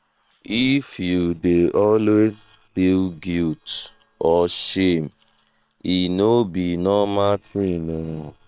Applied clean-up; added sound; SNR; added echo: neural separator model SepFormer WHAM!.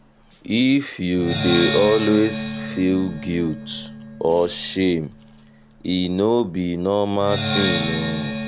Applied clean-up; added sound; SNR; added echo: none; Percussion; 7 dB; none.